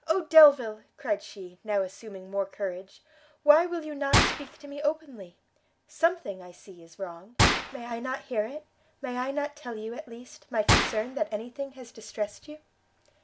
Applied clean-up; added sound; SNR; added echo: none; Gunshot, gunfire; 2 dB; none.